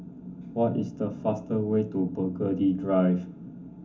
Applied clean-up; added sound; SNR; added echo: none; none; none; reverberation time 0.3 s.